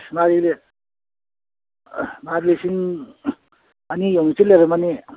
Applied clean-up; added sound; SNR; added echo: none; none; none; none.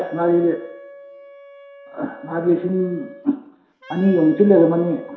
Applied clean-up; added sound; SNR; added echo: none; Wind instrument, woodwind instrument; 19 dB; reverberation time 0.7 s.